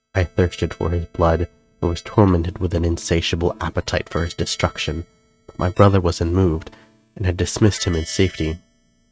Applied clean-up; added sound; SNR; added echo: neural mask model RNNoise.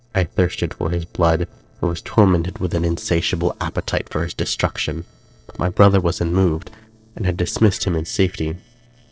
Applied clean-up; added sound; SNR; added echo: neural separator model SepFormer DNS4.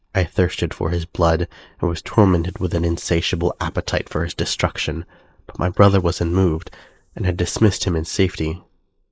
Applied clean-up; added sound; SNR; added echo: neural mask model Resemble Enhance denoiser.